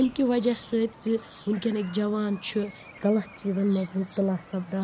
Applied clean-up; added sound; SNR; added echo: none; Bird vocalization, bird call, bird song; 15 dB; none.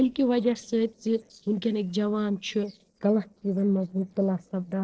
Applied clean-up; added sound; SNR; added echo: neural separator model SepFormer DNS4.